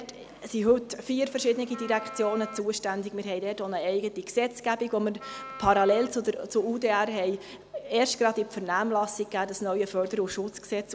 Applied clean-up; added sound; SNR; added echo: none; Wind instrument, woodwind instrument; 14 dB; none.